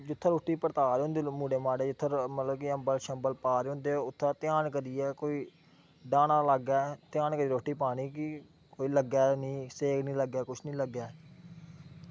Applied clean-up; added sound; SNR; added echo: none; none; none; none.